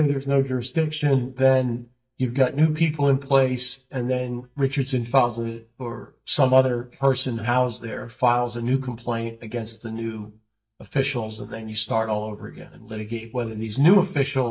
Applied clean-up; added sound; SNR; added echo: neural mask model DeepFilterNet 3.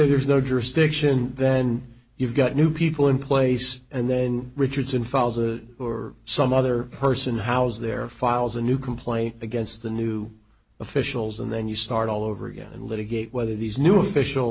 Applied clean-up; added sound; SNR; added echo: none; none; none; none.